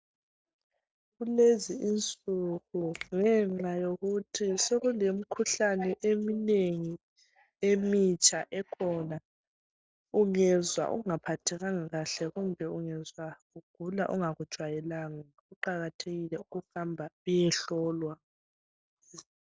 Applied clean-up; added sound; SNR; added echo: neural separator model SepFormer DNS4.